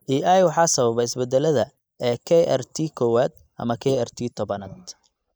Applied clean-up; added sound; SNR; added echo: neural mask model Resemble Enhance denoiser.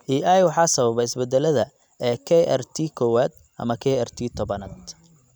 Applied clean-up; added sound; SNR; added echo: none; none; none; none.